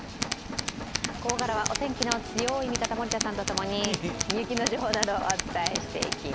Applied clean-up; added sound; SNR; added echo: none; Tools; 1 dB; none.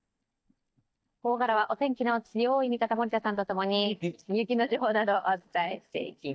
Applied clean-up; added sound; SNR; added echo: neural mask model DeepFilterNet 3.